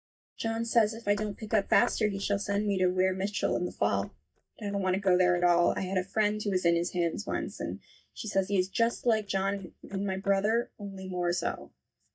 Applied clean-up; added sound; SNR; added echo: neural mask model DeepFilterNet 3.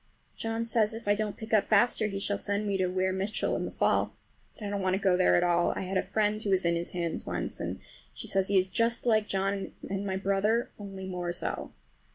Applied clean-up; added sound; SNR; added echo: none; none; none; none.